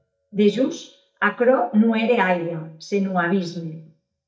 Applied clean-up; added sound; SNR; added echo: neural mask model DeepFilterNet 3.